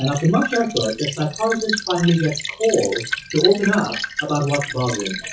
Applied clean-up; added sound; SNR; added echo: classical method WPE with log-MMSE.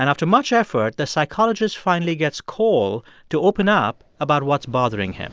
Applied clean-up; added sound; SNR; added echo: none; none; none; none.